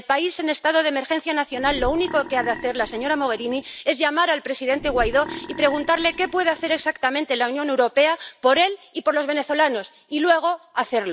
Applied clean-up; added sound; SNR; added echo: none; Burping, eructation; 13 dB; none.